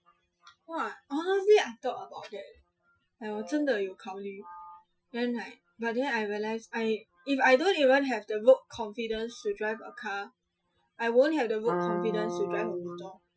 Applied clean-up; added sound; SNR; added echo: classical method Wiener filter.